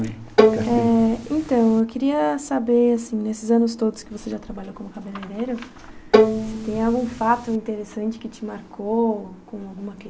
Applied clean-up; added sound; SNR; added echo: none; Bowed string instrument; -2 dB; none.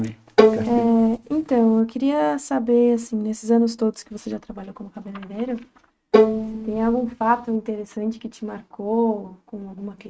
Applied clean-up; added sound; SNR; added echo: neural mask model RNNoise.